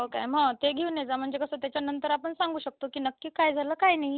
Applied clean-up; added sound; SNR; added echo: none; none; none; none.